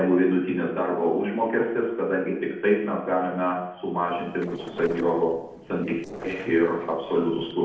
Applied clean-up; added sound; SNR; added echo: neural separator model SepFormer DNS4.